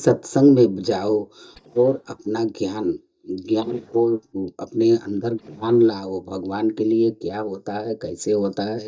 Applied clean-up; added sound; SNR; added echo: neural mask model DeepFilterNet 3.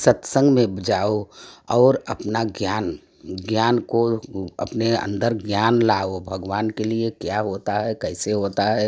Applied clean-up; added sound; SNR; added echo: none; none; none; none.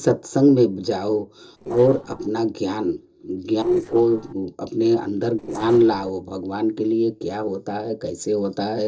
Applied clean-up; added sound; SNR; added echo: neural separator model SepFormer DNS4.